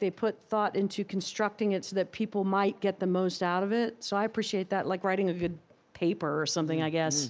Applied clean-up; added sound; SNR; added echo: none; none; none; none.